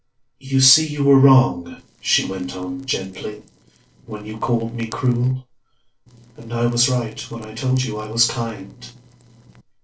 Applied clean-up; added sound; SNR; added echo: neural separator model SepFormer DNS4.